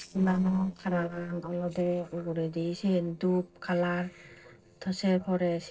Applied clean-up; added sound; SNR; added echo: neural separator model SepFormer DNS4.